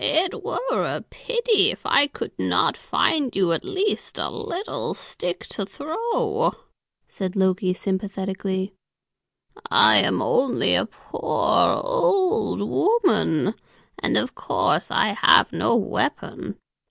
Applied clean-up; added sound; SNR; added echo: none; none; none; none.